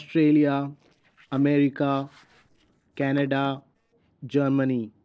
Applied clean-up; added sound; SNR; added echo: neural separator model SepFormer DNS4.